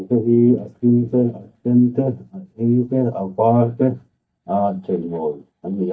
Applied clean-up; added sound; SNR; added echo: neural mask model DeepFilterNet 3.